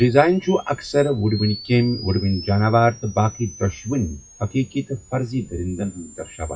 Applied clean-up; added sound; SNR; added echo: classical method WPE with log-MMSE.